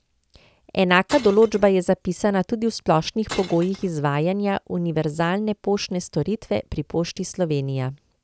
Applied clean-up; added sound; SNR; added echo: none; Glass; 15 dB; none.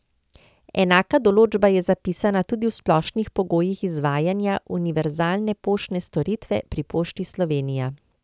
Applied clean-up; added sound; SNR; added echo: none; none; none; none.